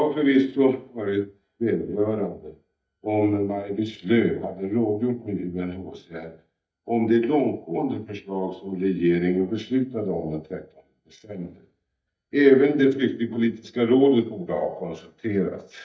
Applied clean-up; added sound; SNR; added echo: neural mask model DeepFilterNet 3.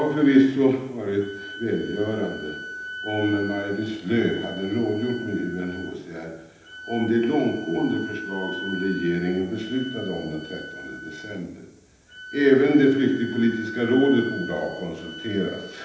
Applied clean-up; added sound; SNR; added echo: none; Wind instrument, woodwind instrument; 14 dB; reverberation time 0.9 s.